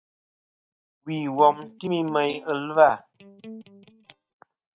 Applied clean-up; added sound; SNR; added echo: neural mask model DeepFilterNet 3.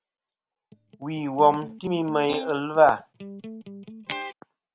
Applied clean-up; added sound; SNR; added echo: none; Electric guitar; 14 dB; none.